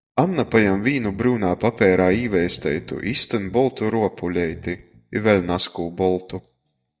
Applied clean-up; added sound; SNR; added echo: neural mask model DeepFilterNet 3.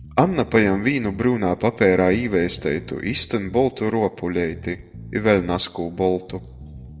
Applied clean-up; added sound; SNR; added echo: none; Bass guitar; 19 dB; reverberation time 1.0 s.